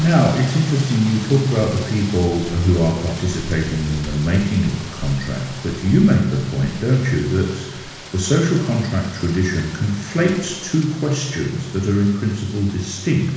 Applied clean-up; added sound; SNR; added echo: none; Rain; 15 dB; reverberation time 1.1 s.